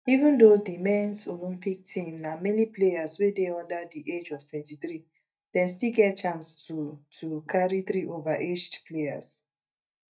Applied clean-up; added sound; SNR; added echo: neural mask model DeepFilterNet 3.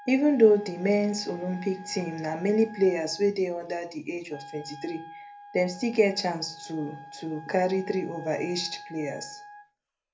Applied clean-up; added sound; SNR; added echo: none; Wind instrument, woodwind instrument; 18 dB; reverberation time 0.3 s.